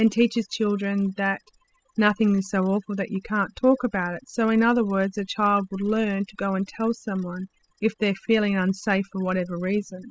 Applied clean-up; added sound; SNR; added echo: classical method spectral subtraction.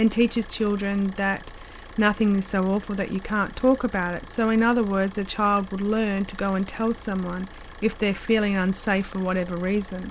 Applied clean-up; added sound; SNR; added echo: none; Idling / Car; 18 dB; none.